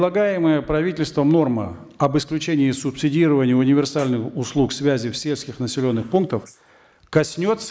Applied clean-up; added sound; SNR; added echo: neural mask model Resemble Enhance denoiser.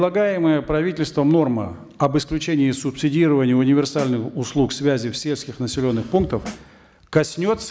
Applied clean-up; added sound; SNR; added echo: none; Snare drum; 19 dB; none.